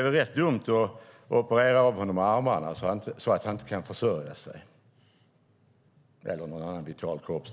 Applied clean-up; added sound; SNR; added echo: none; none; none; none.